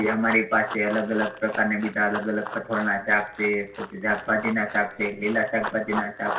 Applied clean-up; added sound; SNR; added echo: none; Run; 11 dB; reverberation time 0.3 s.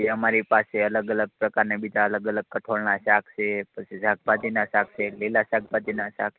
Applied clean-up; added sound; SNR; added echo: none; none; none; none.